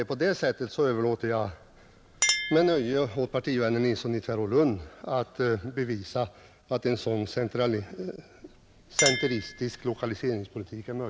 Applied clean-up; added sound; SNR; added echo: none; Chink, clink; 9 dB; none.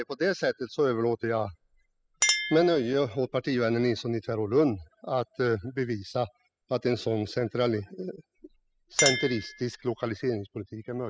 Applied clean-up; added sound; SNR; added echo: classical method spectral subtraction.